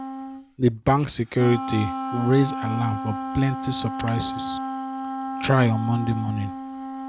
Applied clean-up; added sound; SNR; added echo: none; Wind instrument, woodwind instrument; 7 dB; none.